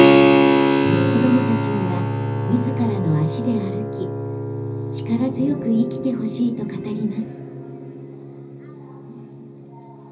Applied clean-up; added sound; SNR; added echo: none; Keyboard (musical); -2 dB; reverberation time 0.4 s.